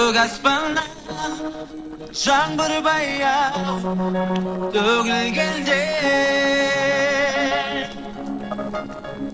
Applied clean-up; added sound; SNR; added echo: neural separator model SepFormer DNS4.